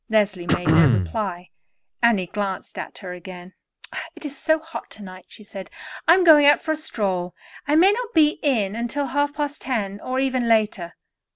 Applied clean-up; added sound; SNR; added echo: none; Cough; -1 dB; none.